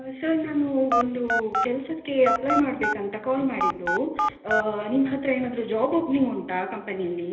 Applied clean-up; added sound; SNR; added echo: none; Telephone; 2 dB; reverberation time 1.4 s.